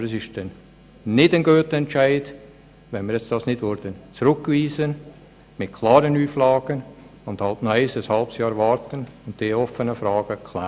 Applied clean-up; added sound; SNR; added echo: none; none; none; none.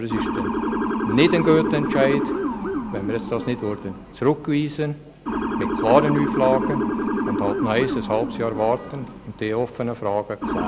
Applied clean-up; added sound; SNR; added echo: none; Motor vehicle (road) / Siren; 3 dB; none.